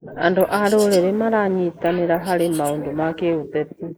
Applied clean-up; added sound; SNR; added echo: neural mask model Resemble Enhance denoiser.